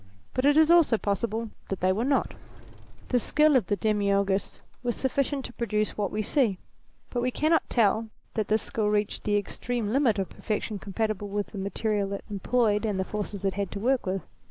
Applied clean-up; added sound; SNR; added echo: none; Sliding door; 17 dB; none.